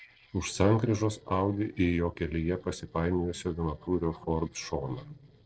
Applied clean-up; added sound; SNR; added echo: neural separator model SepFormer DNS4.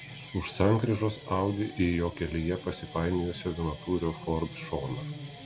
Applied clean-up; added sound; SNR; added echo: none; Guitar; 14 dB; none.